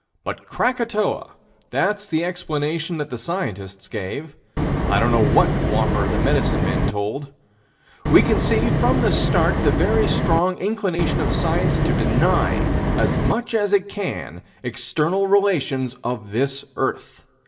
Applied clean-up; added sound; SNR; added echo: none; Wind; -3 dB; reverberation time 0.4 s.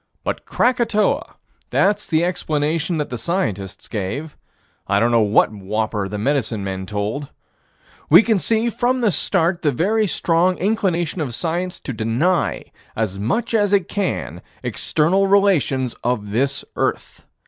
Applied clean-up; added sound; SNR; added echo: none; none; none; none.